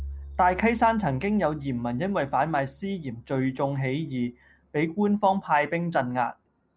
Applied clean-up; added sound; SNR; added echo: none; Bowed string instrument; 20 dB; none.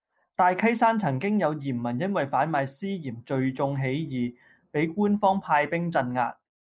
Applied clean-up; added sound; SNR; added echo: neural mask model Resemble Enhance denoiser.